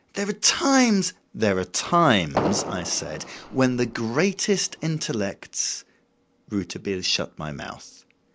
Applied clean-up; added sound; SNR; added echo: none; Fireworks; 8 dB; none.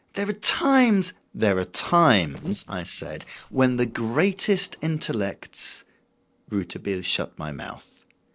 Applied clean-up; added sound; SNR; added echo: neural separator model SepFormer DNS4.